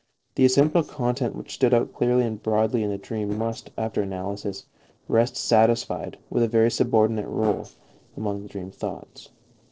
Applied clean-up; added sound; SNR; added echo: neural separator model SepFormer DNS4.